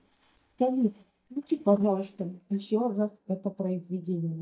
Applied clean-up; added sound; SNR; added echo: neural mask model DeepFilterNet 3.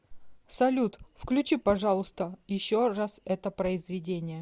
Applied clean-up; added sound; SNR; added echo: none; none; none; none.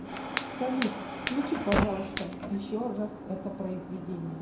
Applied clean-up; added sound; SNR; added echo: none; Fire; -3 dB; reverberation time 0.6 s.